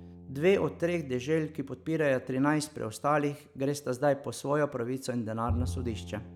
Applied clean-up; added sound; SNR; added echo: none; Bowed string instrument; 12 dB; none.